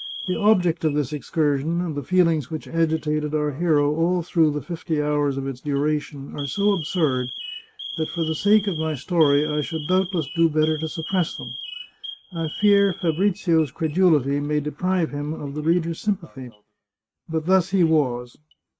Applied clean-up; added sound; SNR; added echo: neural mask model RNNoise.